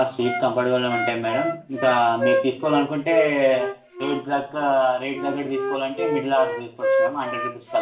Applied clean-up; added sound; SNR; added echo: none; Wind instrument, woodwind instrument; 4 dB; reverberation time 0.4 s.